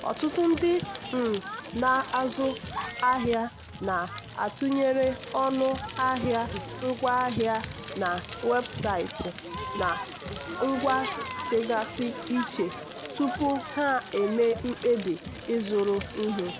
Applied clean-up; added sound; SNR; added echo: none; Crackle; 10 dB; none.